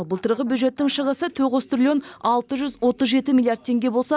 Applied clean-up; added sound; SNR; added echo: none; none; none; none.